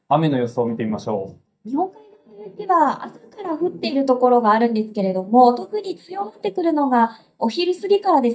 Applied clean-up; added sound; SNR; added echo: neural mask model DeepFilterNet 3.